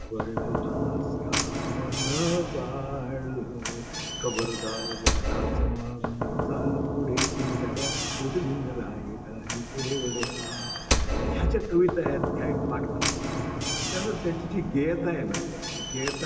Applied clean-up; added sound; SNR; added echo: none; Knock / Slam; -2 dB; reverberation time 0.2 s.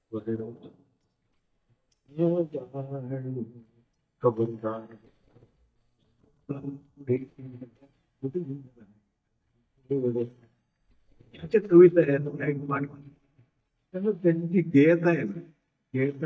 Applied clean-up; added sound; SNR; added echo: neural mask model DeepFilterNet 3.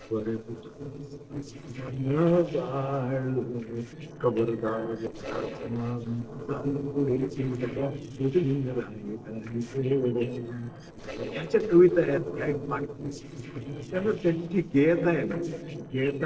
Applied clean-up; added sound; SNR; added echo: neural separator model SepFormer DNS4.